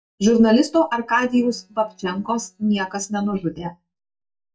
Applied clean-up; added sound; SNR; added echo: neural mask model DeepFilterNet 3.